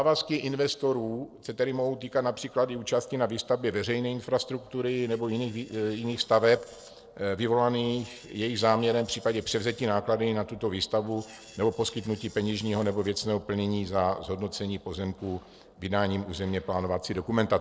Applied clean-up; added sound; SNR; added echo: neural separator model SepFormer DNS4.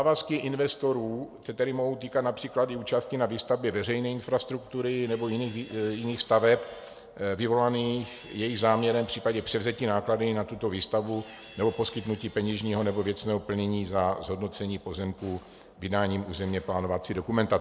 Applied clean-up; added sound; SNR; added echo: none; Camera; 17 dB; none.